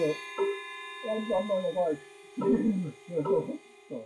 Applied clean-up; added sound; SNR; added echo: classical method log-MMSE.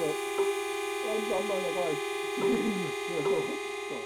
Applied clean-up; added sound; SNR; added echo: none; Harmonica + Marimba, xylophone; -4 dB; none.